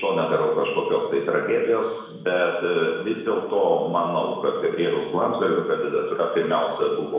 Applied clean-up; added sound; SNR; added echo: none; none; none; reverberation time 0.9 s.